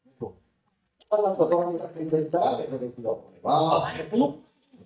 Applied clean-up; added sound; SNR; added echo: neural mask model DeepFilterNet 3.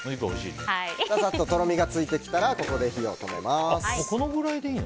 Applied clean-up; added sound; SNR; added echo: none; none; none; none.